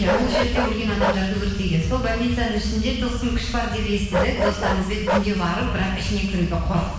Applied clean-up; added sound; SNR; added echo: none; Bark; 7 dB; reverberation time 0.9 s.